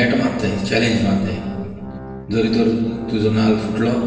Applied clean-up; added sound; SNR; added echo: none; Organ; 14 dB; reverberation time 1.3 s.